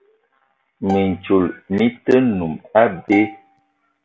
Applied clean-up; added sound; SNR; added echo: none; Bowed string instrument; 14 dB; none.